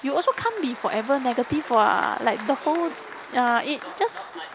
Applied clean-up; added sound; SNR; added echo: none; Applause; 15 dB; none.